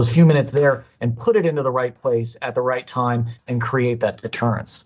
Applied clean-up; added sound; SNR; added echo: neural mask model DeepFilterNet 3.